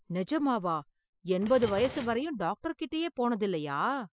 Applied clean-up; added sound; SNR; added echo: classical method Wiener filter.